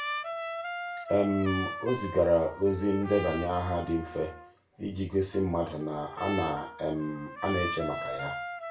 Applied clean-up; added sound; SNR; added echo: none; Trumpet; 8 dB; reverberation time 0.3 s.